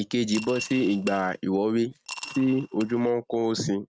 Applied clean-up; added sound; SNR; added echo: neural mask model RNNoise.